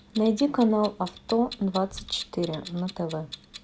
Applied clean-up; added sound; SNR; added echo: none; Clock; 17 dB; none.